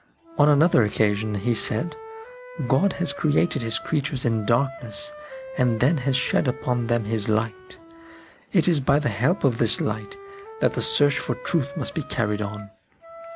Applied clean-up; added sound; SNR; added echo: none; Wind instrument, woodwind instrument; 17 dB; none.